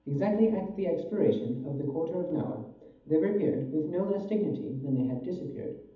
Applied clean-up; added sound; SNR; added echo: none; none; none; reverberation time 0.8 s.